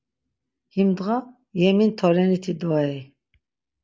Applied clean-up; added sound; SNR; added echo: none; none; none; none.